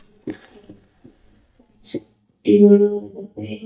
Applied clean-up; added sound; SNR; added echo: neural mask model DeepFilterNet 3.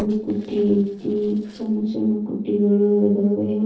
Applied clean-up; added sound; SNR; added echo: neural separator model SepFormer DNS4.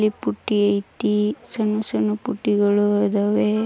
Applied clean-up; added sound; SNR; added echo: none; none; none; none.